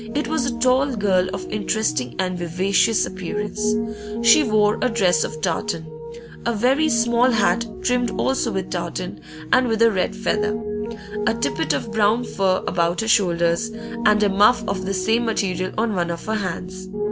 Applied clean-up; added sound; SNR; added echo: none; Piano; 7 dB; none.